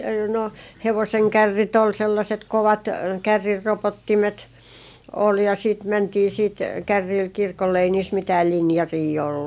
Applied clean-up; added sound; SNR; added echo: none; none; none; none.